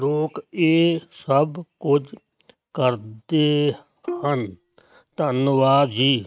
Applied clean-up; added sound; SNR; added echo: neural mask model RNNoise.